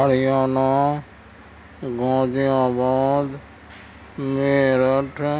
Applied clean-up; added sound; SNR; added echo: none; none; none; none.